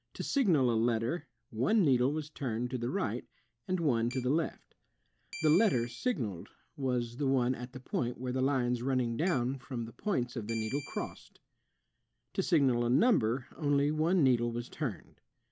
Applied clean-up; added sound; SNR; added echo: none; Keyboard (musical); 17 dB; none.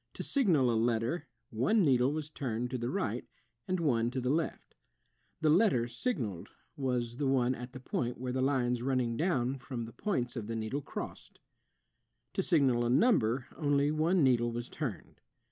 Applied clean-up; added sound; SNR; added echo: none; none; none; none.